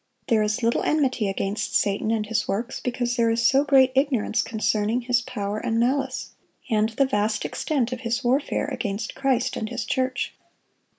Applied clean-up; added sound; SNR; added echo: none; none; none; none.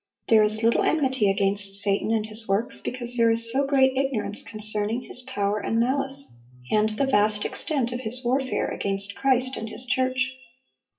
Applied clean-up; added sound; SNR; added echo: classical method WPE with log-MMSE.